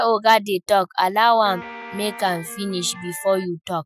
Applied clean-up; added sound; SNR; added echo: classical method Wiener filter.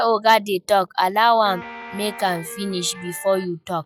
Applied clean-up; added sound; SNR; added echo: classical method log-MMSE.